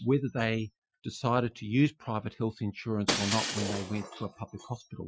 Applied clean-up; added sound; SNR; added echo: classical method Wiener filter.